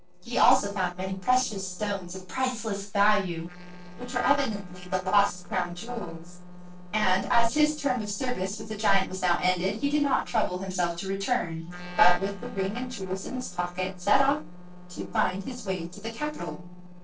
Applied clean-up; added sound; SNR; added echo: neural separator model SepFormer DNS4.